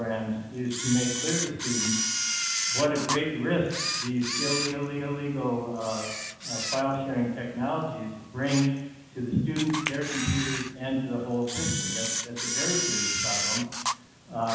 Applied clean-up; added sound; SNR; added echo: none; Camera; 3 dB; reverberation time 1.1 s.